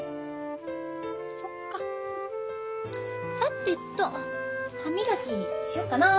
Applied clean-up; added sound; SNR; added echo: none; Wind instrument, woodwind instrument; 6 dB; none.